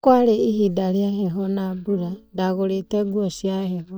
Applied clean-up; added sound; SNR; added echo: neural mask model DeepFilterNet 3.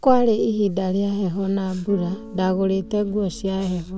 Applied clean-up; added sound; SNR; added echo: none; Electric guitar / Strum; 18 dB; none.